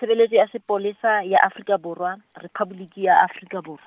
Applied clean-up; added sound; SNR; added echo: none; none; none; none.